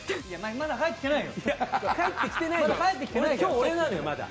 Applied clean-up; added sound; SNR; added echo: none; none; none; none.